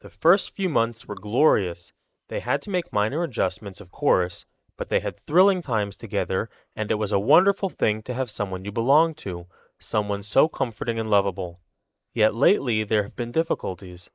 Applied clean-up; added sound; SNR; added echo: neural mask model Resemble Enhance denoiser.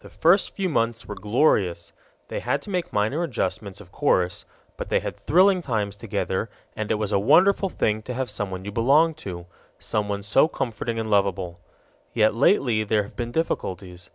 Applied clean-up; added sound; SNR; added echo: none; none; none; none.